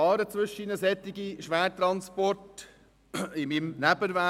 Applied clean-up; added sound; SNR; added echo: none; none; none; none.